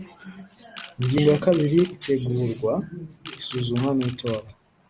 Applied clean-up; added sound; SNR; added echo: none; Camera; 19 dB; none.